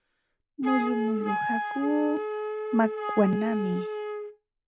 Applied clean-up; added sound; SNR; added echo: none; Wind instrument, woodwind instrument; 3 dB; none.